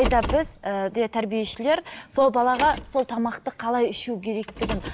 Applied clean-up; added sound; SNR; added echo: none; Car; 11 dB; none.